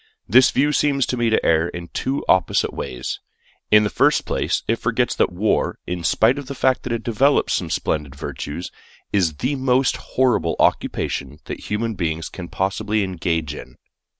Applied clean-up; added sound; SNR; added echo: none; none; none; none.